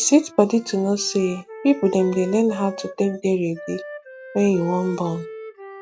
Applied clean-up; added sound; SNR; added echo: classical method log-MMSE.